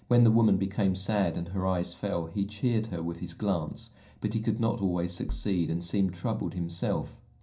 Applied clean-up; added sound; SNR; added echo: none; Bass drum; 8 dB; reverberation time 0.3 s.